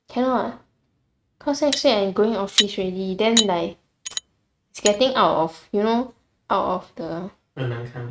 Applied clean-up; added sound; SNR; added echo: neural mask model RNNoise.